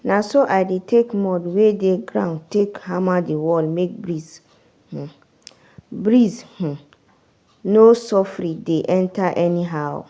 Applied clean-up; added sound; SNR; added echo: none; none; none; none.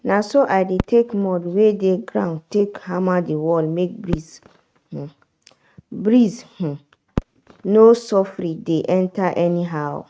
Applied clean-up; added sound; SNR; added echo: neural mask model RNNoise.